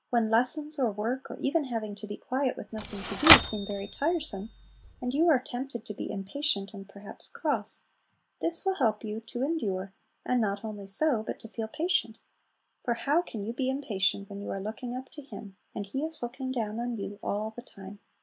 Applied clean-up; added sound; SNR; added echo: none; Typewriter; -3 dB; none.